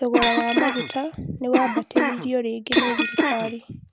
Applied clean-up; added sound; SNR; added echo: none; Shatter + Cough; -2 dB; none.